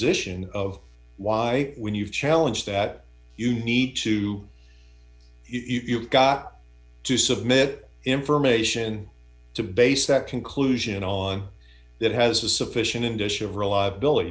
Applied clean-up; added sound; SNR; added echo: none; none; none; none.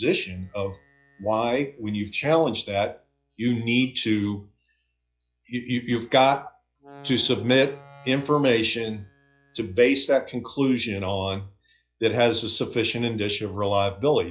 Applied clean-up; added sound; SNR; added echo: classical method log-MMSE.